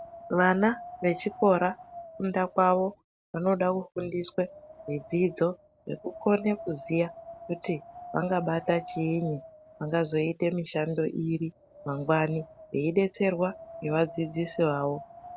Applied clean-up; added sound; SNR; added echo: none; Wind; 17 dB; none.